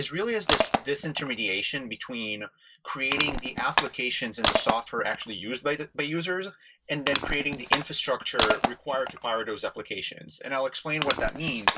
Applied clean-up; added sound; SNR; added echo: none; Crushing; 1 dB; none.